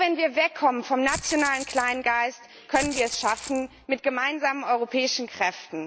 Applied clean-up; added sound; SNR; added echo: none; Rattle (instrument); 11 dB; none.